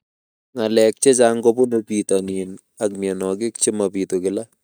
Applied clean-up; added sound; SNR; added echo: neural mask model DeepFilterNet 3.